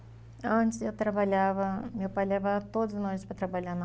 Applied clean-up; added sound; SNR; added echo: none; none; none; none.